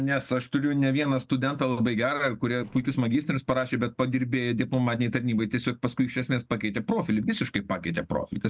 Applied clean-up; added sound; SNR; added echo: neural separator model SepFormer DNS4.